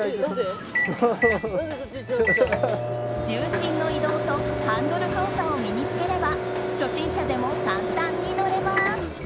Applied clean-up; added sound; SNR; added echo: none; Microwave oven; 0 dB; none.